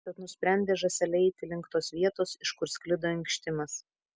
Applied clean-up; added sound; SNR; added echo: none; none; none; none.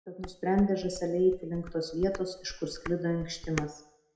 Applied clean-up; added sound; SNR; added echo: none; Dishes, pots, and pans; 13 dB; reverberation time 0.5 s.